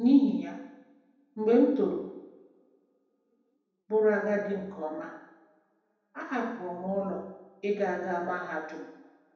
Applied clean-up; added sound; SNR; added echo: none; none; none; reverberation time 0.9 s.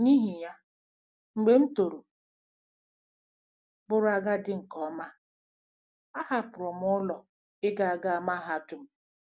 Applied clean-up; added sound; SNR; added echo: none; none; none; none.